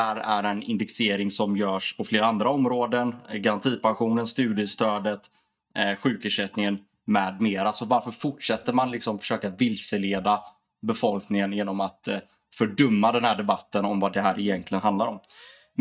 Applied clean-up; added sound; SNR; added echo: neural mask model DeepFilterNet 3.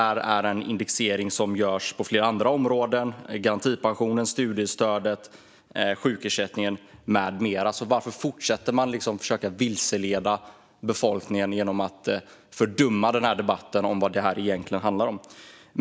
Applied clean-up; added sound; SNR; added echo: none; none; none; none.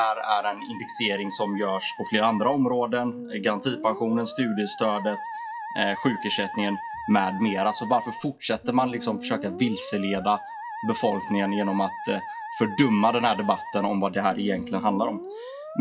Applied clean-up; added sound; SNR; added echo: classical method WPE with log-MMSE.